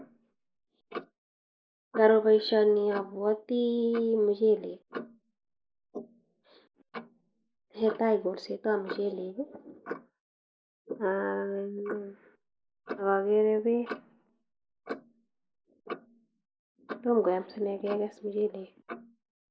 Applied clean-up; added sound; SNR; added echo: neural mask model Resemble Enhance denoiser.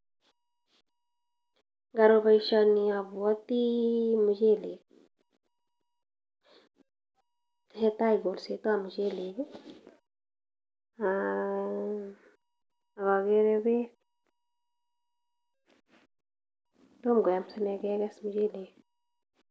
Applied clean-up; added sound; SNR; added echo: none; none; none; none.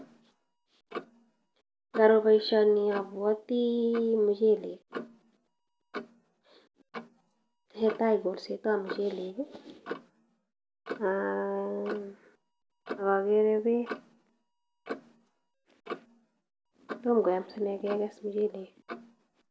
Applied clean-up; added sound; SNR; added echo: none; Clock; 15 dB; none.